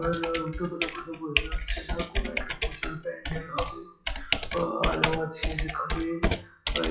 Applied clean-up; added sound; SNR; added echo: classical method WPE with log-MMSE.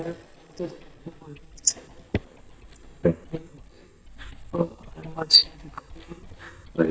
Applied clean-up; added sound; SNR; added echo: neural mask model DeepFilterNet 3.